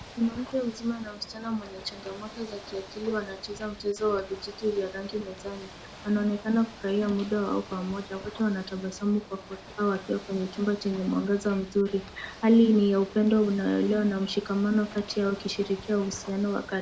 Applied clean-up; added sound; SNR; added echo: none; Ocean / Boat, Water vehicle; 17 dB; reverberation time 0.4 s.